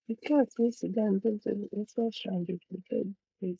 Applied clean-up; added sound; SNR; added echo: neural mask model Resemble Enhance denoiser.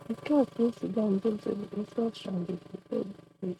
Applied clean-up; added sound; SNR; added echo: neural mask model RNNoise.